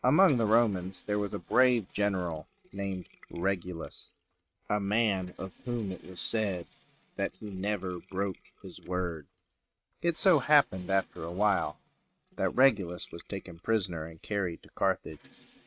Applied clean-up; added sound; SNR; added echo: neural mask model RNNoise.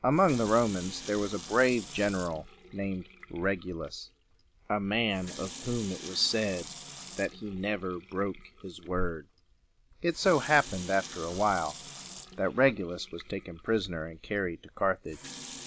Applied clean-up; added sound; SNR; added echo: none; Sink (filling or washing) / Water tap, faucet; 16 dB; none.